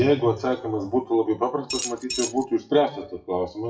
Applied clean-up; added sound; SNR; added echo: classical method WPE with log-MMSE.